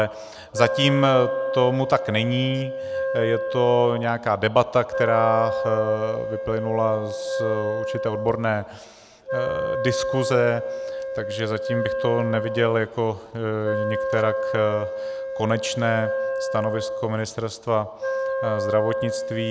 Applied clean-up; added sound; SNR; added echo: none; Wind instrument, woodwind instrument; 4 dB; none.